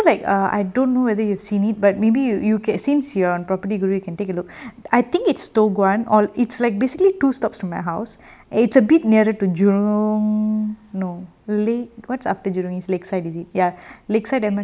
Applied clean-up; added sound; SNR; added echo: none; none; none; none.